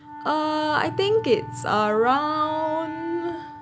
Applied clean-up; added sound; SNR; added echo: none; Wind instrument, woodwind instrument; 13 dB; none.